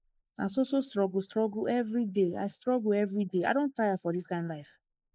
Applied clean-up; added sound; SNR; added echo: neural mask model Resemble Enhance denoiser.